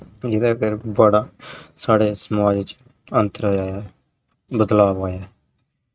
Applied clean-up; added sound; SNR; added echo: neural mask model RNNoise.